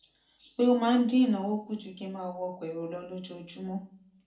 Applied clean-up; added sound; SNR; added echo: none; none; none; reverberation time 0.4 s.